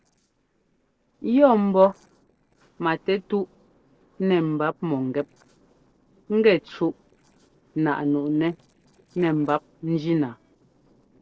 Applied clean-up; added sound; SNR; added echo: neural separator model SepFormer DNS4.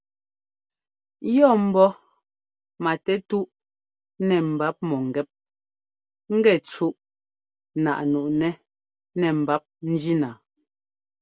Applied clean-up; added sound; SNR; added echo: none; none; none; none.